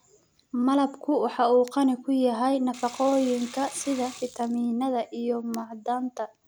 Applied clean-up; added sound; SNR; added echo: none; Sink (filling or washing) / Water; 18 dB; none.